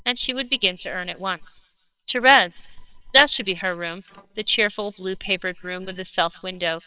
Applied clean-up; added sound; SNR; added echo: neural separator model SepFormer WHAMR!.